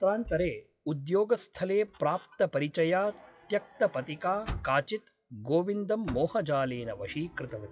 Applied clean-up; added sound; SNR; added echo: classical method WPE with log-MMSE.